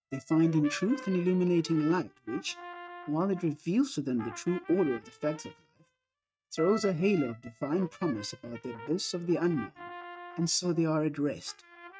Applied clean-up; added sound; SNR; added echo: neural mask model RNNoise.